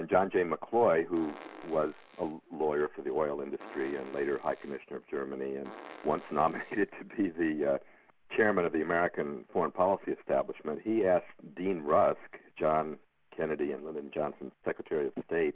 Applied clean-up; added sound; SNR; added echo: none; Fart; 19 dB; none.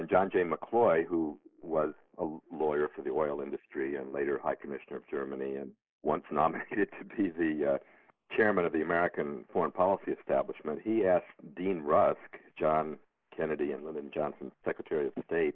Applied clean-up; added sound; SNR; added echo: neural mask model Resemble Enhance denoiser.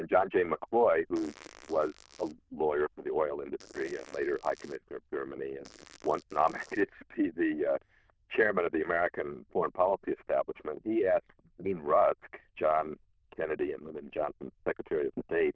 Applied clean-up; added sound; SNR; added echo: neural diffusion model UNIVERSE++.